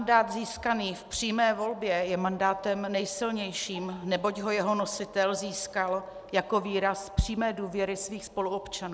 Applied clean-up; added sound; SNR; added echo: none; none; none; none.